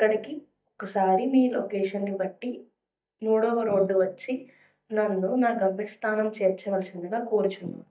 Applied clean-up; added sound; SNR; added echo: neural mask model DeepFilterNet 3.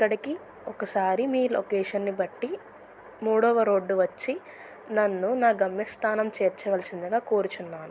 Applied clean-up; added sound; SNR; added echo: none; none; none; none.